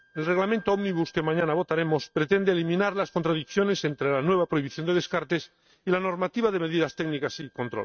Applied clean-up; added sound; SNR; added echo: neural mask model RNNoise.